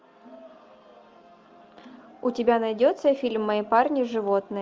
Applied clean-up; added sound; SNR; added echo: none; none; none; none.